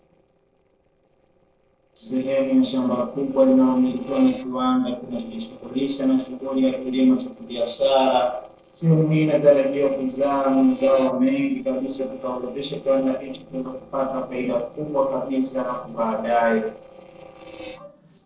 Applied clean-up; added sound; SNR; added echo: neural separator model SepFormer DNS4.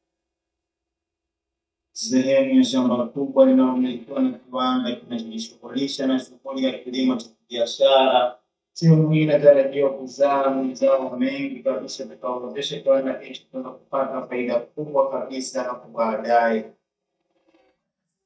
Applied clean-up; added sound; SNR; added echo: neural mask model DeepFilterNet 3.